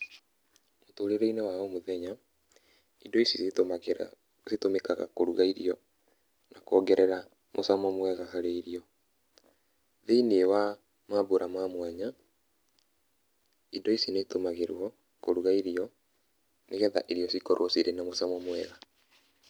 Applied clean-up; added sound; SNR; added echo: none; none; none; none.